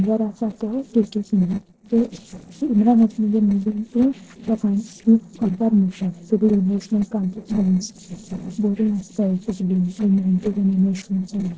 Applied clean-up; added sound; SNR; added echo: neural separator model SepFormer DNS4.